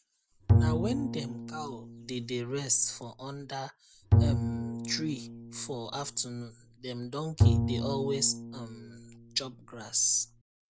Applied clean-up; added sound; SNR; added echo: none; Bowed string instrument; -4 dB; none.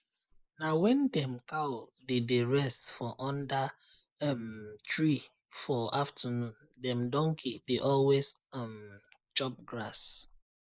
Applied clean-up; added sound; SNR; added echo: neural mask model Resemble Enhance denoiser.